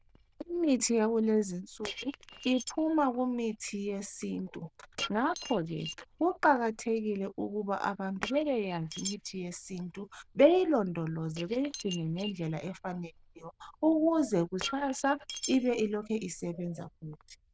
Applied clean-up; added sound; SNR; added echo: neural diffusion model UNIVERSE++.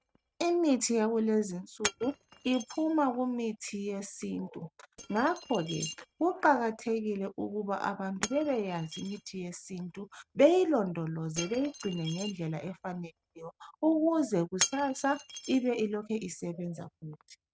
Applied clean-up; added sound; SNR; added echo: neural mask model RNNoise.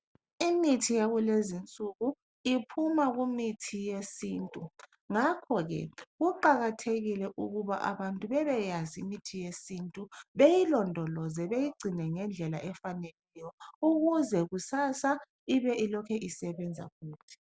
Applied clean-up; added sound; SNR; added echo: none; none; none; none.